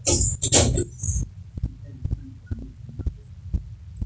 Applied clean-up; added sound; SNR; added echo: none; none; none; none.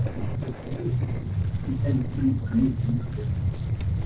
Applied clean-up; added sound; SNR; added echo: neural separator model SepFormer DNS4.